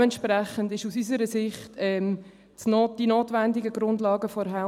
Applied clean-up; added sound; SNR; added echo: none; none; none; none.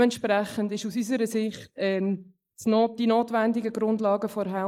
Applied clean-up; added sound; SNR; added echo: neural mask model Resemble Enhance denoiser.